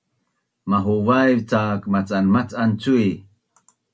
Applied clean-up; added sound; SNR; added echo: none; none; none; none.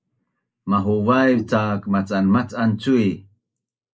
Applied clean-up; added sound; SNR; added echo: neural mask model Resemble Enhance denoiser.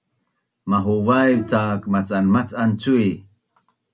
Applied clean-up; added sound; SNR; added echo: none; Bowed string instrument; 19 dB; none.